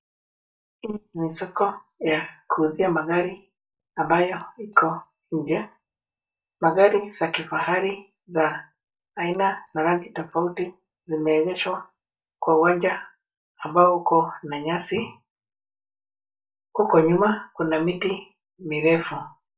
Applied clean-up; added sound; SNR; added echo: neural mask model DeepFilterNet 3.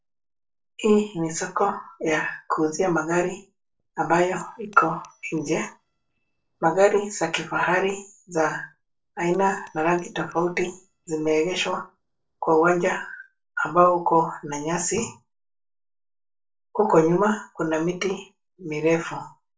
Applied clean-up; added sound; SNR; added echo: neural separator model SepFormer DNS4.